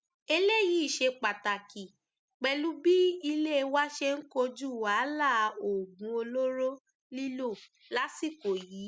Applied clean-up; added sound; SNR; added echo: none; none; none; none.